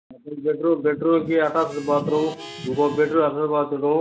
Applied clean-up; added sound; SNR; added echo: none; Harmonica; 19 dB; none.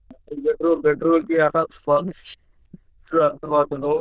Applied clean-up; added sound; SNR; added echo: neural diffusion model UNIVERSE++.